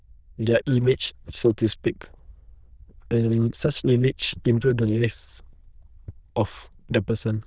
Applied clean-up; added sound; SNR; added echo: neural diffusion model UNIVERSE++.